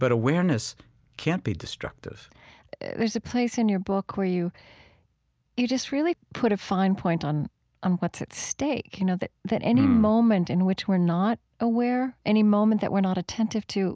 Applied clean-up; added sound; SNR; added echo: none; none; none; none.